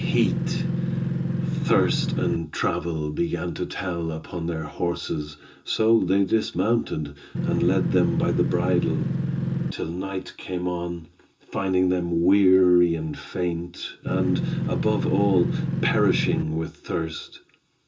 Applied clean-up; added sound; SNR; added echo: none; Engine; 0 dB; reverberation time 0.2 s.